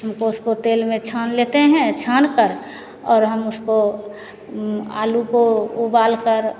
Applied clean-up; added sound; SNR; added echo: none; none; none; none.